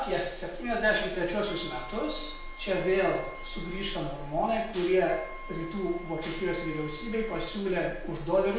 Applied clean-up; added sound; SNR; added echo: none; Wind instrument, woodwind instrument; 16 dB; reverberation time 0.4 s.